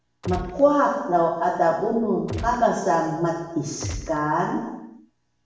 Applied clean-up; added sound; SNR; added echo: none; Gunshot, gunfire; 9 dB; reverberation time 0.9 s.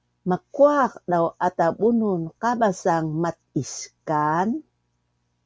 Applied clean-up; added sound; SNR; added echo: none; none; none; none.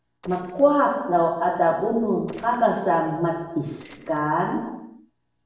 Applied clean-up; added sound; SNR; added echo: neural separator model SepFormer DNS4.